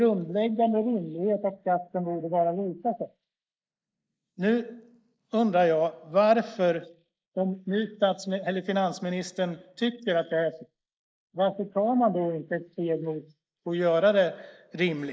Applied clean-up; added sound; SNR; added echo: neural mask model Resemble Enhance denoiser.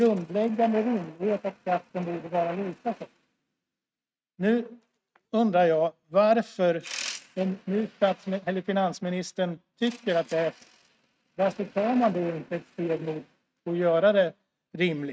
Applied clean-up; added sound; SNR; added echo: neural mask model RNNoise.